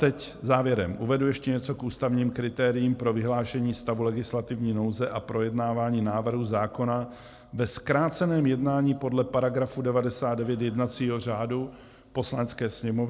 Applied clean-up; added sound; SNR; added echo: none; none; none; none.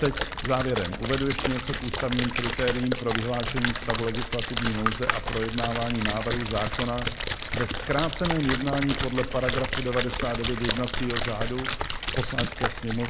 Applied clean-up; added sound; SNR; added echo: none; Splash, splatter; 1 dB; none.